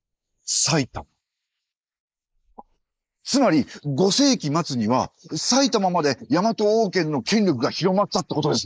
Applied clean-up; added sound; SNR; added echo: neural mask model Resemble Enhance denoiser.